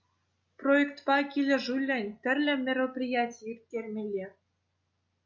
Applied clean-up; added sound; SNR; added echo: none; none; none; none.